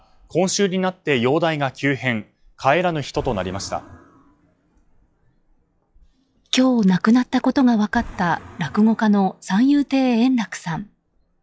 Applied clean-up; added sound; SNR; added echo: classical method log-MMSE.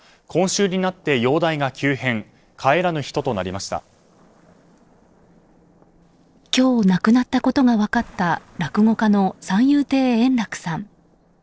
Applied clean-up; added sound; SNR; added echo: neural separator model SepFormer DNS4.